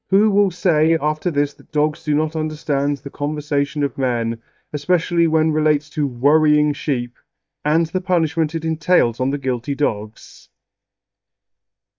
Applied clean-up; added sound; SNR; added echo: neural mask model DeepFilterNet 3.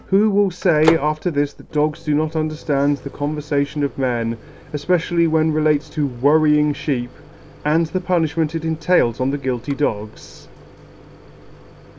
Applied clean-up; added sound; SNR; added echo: none; Microwave oven; 16 dB; none.